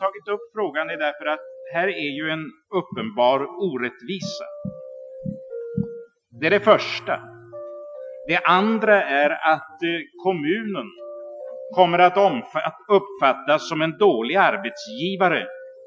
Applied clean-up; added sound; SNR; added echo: classical method Wiener filter.